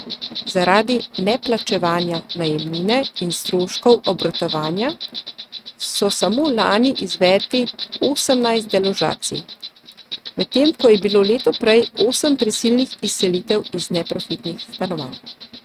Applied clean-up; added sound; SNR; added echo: neural mask model RNNoise.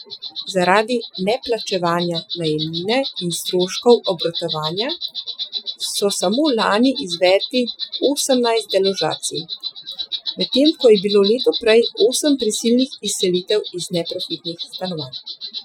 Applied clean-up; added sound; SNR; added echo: classical method Wiener filter.